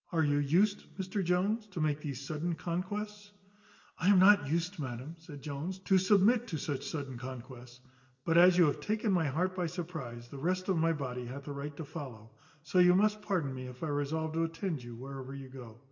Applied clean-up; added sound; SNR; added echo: none; none; none; reverberation time 2.0 s.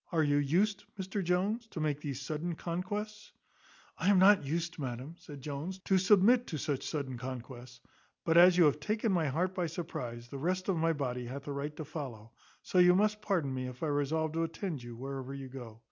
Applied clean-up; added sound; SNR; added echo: none; none; none; none.